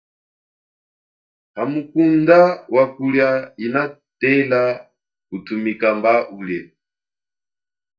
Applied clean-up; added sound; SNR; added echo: neural mask model DeepFilterNet 3.